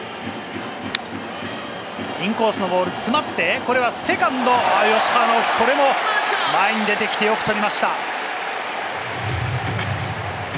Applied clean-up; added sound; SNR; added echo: none; none; none; none.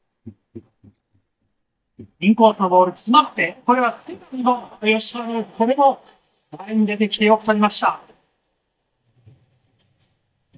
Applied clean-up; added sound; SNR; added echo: neural mask model DeepFilterNet 3.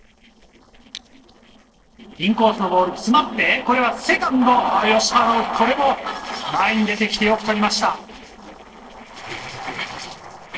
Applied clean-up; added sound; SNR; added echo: neural separator model SepFormer DNS4.